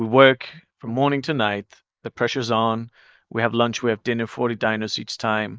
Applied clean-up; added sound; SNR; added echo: neural mask model Resemble Enhance denoiser.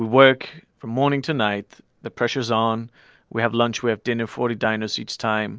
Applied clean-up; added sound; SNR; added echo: none; none; none; none.